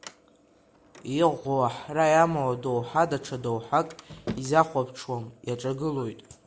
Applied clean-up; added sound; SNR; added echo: none; Sliding door; 19 dB; none.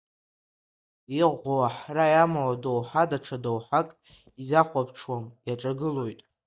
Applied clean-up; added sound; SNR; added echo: neural mask model DeepFilterNet 3.